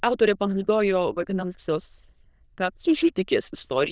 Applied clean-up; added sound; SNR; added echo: neural diffusion model UNIVERSE++.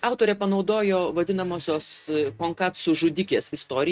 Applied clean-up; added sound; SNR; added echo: neural mask model RNNoise.